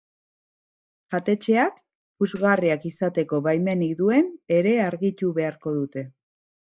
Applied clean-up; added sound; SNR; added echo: neural mask model DeepFilterNet 3.